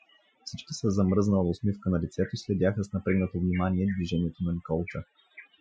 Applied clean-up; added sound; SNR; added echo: classical method Wiener filter.